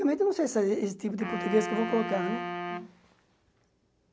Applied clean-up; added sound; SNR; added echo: none; Wind instrument, woodwind instrument; 7 dB; none.